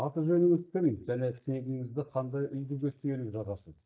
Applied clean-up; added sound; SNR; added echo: neural mask model DeepFilterNet 3.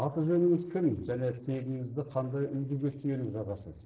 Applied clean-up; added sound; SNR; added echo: neural separator model SepFormer DNS4.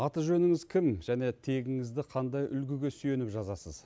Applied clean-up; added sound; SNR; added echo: none; none; none; none.